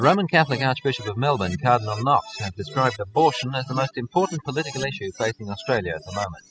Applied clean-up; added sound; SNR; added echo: classical method spectral subtraction.